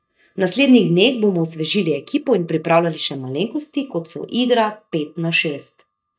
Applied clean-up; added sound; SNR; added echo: neural mask model DeepFilterNet 3.